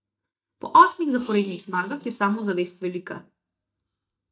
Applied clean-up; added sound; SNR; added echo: neural mask model DeepFilterNet 3.